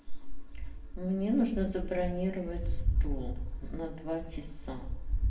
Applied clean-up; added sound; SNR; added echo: none; none; none; reverberation time 0.7 s.